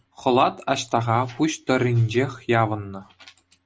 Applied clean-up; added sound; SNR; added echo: none; none; none; none.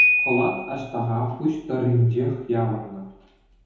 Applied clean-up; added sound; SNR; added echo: none; Piano; 3 dB; reverberation time 1.0 s.